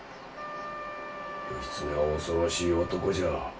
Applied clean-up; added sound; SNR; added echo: none; Wind instrument, woodwind instrument; 10 dB; reverberation time 0.2 s.